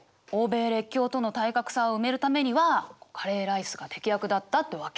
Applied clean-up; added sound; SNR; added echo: none; none; none; none.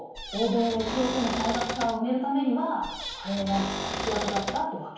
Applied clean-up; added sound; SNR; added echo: none; Cupboard open or close / Door; 5 dB; reverberation time 1.0 s.